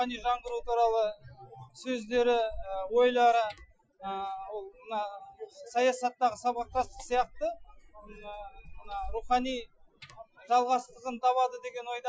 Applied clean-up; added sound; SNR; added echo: classical method Wiener filter.